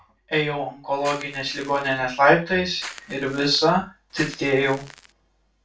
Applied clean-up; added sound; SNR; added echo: none; Crackle; 17 dB; reverberation time 0.2 s.